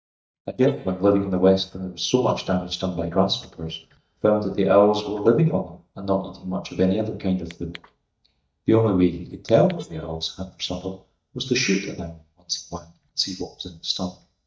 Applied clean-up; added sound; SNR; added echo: neural mask model DeepFilterNet 3.